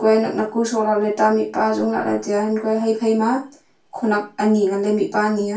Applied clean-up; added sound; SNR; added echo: none; none; none; reverberation time 0.2 s.